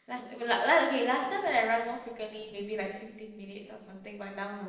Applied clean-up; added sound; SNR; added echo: neural separator model SepFormer DNS4.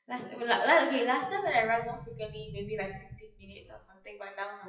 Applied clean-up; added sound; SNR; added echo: classical method WPE with log-MMSE.